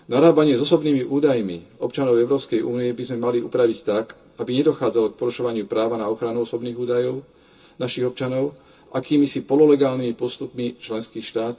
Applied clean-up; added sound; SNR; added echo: none; none; none; reverberation time 0.2 s.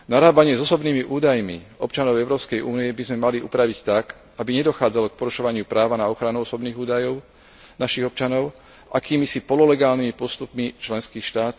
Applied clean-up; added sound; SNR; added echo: none; none; none; none.